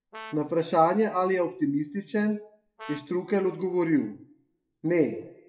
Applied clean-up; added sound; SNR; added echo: classical method WPE with log-MMSE.